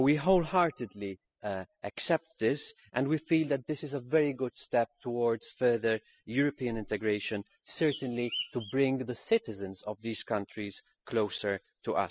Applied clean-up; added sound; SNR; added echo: classical method spectral subtraction.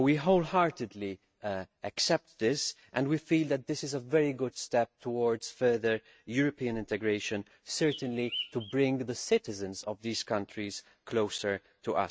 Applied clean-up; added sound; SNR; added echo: neural mask model RNNoise.